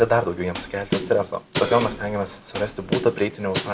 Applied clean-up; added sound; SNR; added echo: none; Snare drum; 7 dB; none.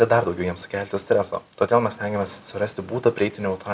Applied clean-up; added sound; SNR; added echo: none; none; none; none.